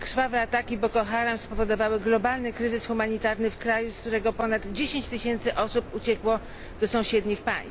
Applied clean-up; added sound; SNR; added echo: none; Car; 15 dB; none.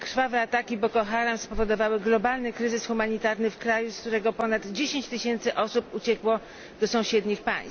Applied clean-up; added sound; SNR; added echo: none; none; none; none.